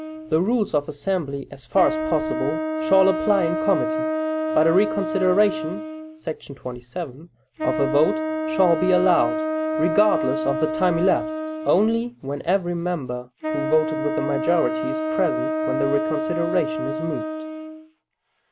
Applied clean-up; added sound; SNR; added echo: none; Wind instrument, woodwind instrument; 3 dB; none.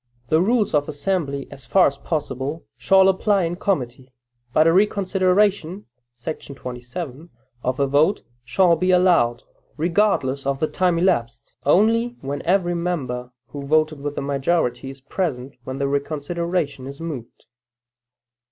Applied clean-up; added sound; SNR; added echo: none; none; none; none.